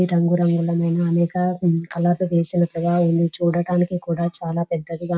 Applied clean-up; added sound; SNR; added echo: none; none; none; none.